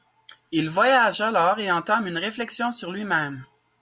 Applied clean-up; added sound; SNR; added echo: none; none; none; none.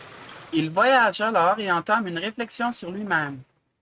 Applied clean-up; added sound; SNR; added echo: neural mask model RNNoise.